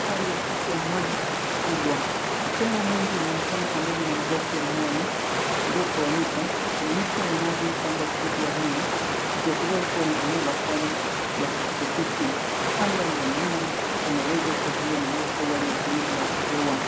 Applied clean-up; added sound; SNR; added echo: none; Water; -3 dB; none.